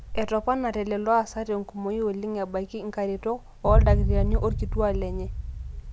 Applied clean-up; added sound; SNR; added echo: none; Boom; 0 dB; none.